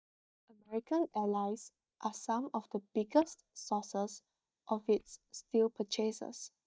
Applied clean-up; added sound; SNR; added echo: neural mask model DeepFilterNet 3.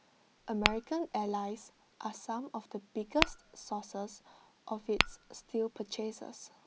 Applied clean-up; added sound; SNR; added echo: none; Tap / Glass; 1 dB; none.